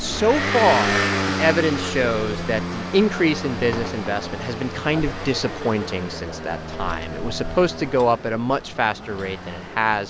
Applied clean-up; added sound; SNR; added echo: none; Motor vehicle (road) / Engine; 5 dB; none.